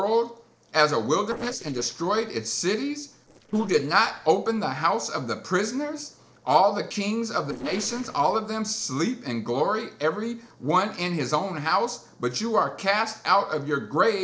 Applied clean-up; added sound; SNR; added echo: neural separator model SepFormer DNS4.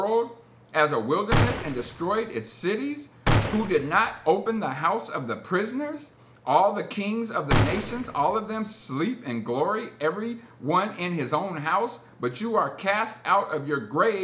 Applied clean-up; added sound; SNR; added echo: none; Gunshot, gunfire; 1 dB; none.